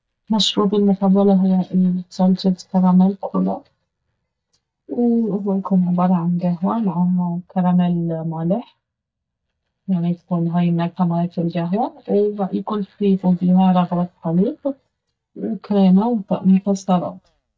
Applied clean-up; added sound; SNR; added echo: neural mask model DeepFilterNet 3.